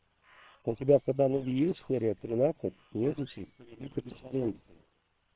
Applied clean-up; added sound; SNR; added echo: neural separator model SepFormer WHAM!.